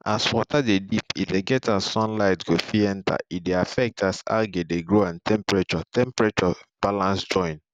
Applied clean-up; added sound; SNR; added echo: none; none; none; none.